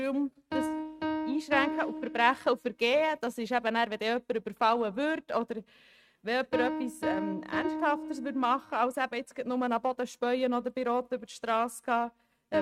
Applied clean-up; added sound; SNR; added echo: neural mask model RNNoise.